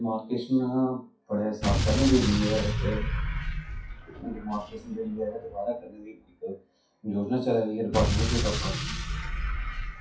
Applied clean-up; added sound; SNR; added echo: classical method WPE with log-MMSE.